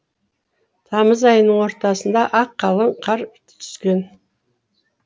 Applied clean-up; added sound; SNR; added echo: none; none; none; none.